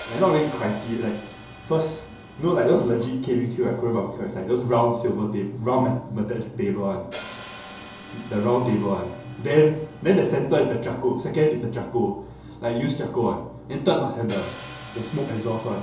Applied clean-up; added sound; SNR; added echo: none; Hi-hat; 19 dB; reverberation time 2.8 s.